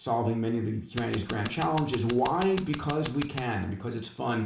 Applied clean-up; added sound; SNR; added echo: none; Scissors; 0 dB; reverberation time 0.5 s.